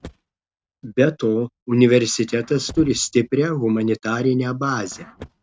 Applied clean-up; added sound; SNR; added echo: neural mask model RNNoise.